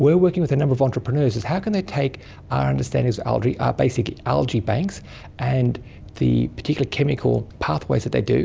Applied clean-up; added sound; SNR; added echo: none; none; none; none.